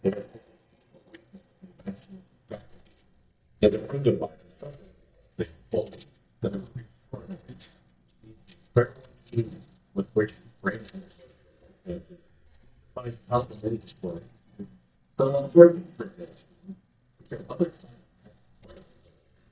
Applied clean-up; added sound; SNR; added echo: neural mask model DeepFilterNet 3.